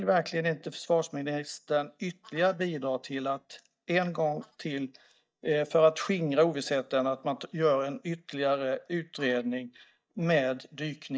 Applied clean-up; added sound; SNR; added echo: neural mask model DeepFilterNet 3.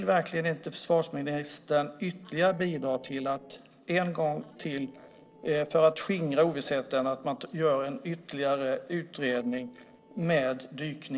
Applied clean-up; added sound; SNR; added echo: neural separator model SepFormer DNS4.